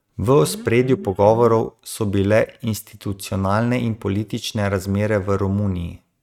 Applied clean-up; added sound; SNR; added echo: neural mask model RNNoise.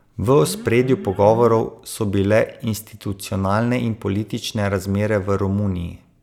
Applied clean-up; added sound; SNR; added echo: none; Alarm; 14 dB; none.